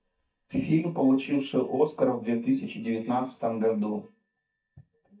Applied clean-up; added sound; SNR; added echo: neural mask model DeepFilterNet 3.